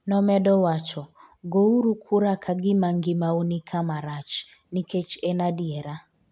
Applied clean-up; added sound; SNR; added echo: none; none; none; none.